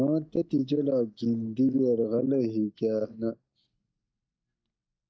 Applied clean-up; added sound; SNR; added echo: neural mask model DeepFilterNet 3.